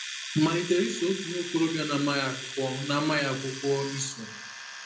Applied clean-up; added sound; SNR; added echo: none; Domestic sounds, home sounds; 9 dB; reverberation time 0.5 s.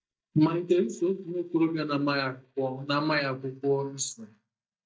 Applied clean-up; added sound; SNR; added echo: neural mask model DeepFilterNet 3.